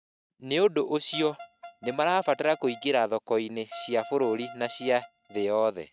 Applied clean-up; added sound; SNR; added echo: neural mask model RNNoise.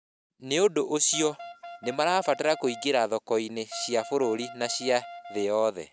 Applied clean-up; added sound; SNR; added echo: none; Wind instrument, woodwind instrument; 15 dB; none.